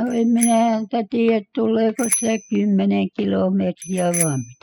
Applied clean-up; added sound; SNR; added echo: classical method spectral subtraction.